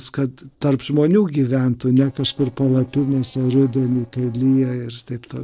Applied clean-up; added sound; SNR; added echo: neural separator model SepFormer DNS4.